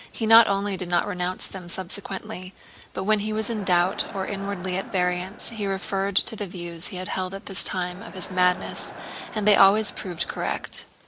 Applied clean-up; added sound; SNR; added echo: none; Crowd; 14 dB; none.